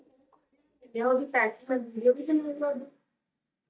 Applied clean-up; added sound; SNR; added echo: neural mask model DeepFilterNet 3.